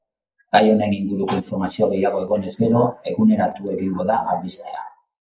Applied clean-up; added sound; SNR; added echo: neural mask model Resemble Enhance denoiser.